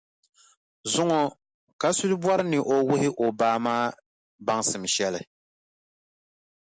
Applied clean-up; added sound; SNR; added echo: none; none; none; none.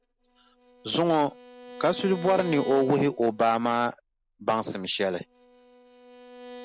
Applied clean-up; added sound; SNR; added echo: none; Bowed string instrument; 17 dB; none.